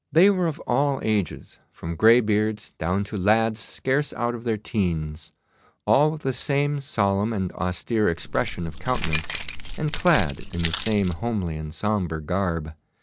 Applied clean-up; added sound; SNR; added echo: none; Keys jangling; -1 dB; none.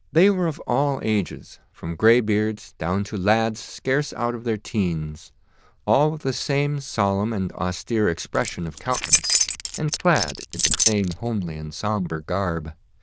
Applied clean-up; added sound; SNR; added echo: neural diffusion model UNIVERSE++.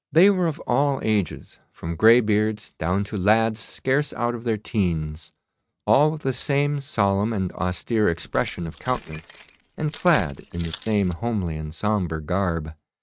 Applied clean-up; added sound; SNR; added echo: neural mask model RNNoise.